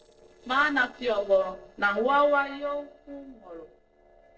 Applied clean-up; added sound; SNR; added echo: neural separator model SepFormer DNS4.